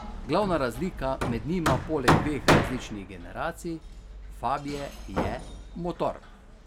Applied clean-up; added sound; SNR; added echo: none; Hammer; -1 dB; none.